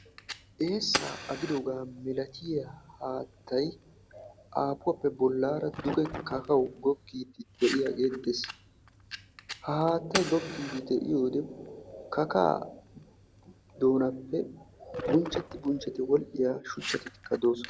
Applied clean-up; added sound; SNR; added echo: none; Fire; 12 dB; none.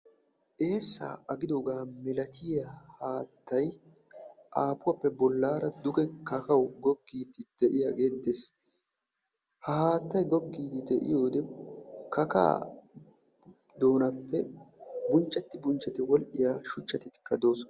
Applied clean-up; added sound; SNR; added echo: none; none; none; none.